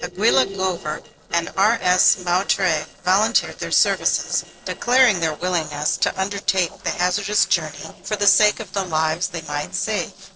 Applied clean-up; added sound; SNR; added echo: neural separator model SepFormer DNS4.